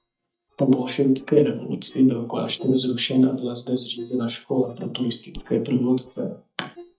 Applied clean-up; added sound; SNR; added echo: neural mask model DeepFilterNet 3.